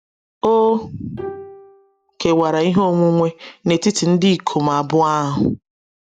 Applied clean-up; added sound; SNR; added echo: none; Bowed string instrument; 19 dB; none.